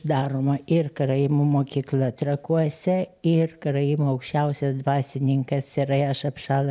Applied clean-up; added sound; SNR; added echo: none; none; none; none.